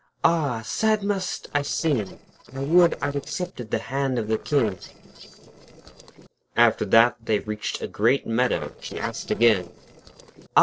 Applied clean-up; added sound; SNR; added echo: neural separator model SepFormer DNS4.